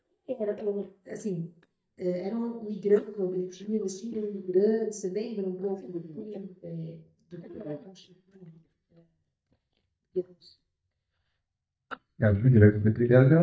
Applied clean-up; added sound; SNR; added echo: neural mask model DeepFilterNet 3.